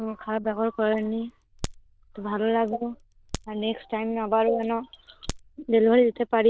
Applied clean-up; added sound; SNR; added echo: neural diffusion model UNIVERSE++.